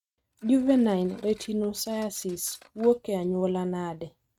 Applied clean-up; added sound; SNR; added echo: neural mask model RNNoise.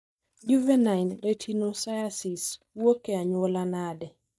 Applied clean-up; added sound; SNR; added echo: neural mask model DeepFilterNet 3.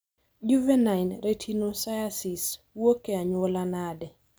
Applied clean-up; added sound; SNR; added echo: none; none; none; none.